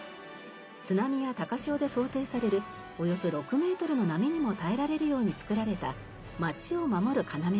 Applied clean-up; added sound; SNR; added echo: none; none; none; none.